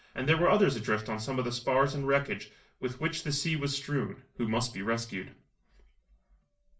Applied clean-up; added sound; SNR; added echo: none; none; none; reverberation time 0.3 s.